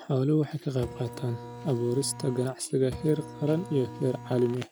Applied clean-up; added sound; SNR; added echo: none; Printer; 13 dB; none.